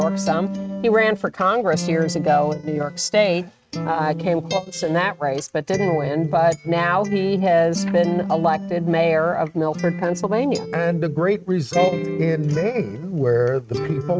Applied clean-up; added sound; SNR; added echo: neural mask model RNNoise.